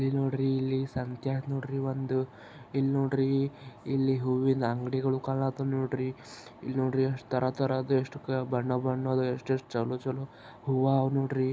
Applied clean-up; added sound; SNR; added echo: none; none; none; none.